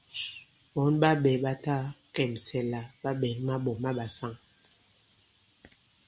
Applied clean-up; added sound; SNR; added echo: none; none; none; none.